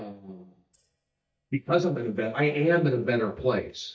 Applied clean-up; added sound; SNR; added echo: neural mask model DeepFilterNet 3.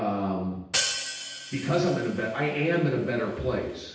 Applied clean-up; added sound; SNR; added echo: none; Hi-hat; 7 dB; reverberation time 0.9 s.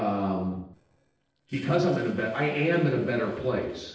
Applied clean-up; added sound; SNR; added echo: neural separator model SepFormer DNS4.